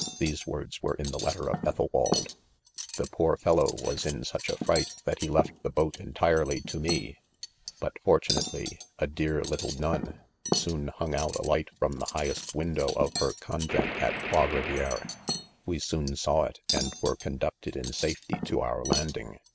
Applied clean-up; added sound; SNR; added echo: none; Gunshot, gunfire + Cutlery, silverware; 7 dB; none.